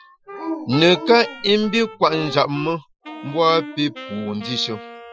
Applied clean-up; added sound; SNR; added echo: classical method Wiener filter.